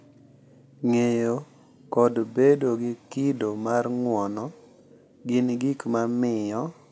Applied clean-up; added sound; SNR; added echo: none; none; none; none.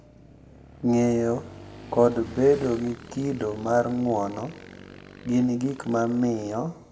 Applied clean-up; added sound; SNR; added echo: none; Motorcycle / Engine; 19 dB; reverberation time 1.0 s.